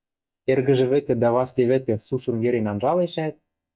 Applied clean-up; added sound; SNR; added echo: neural mask model DeepFilterNet 3.